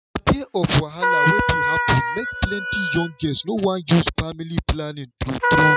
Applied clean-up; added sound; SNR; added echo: classical method spectral subtraction.